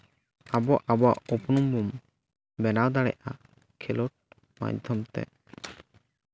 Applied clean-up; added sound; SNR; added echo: none; none; none; none.